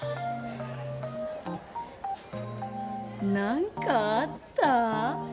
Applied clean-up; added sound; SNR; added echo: none; none; none; none.